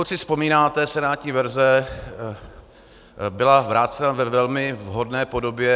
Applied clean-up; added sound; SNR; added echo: none; Shatter; 19 dB; none.